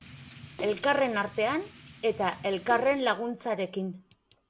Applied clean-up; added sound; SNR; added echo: none; Splash, splatter + Drip / Rain; 17 dB; none.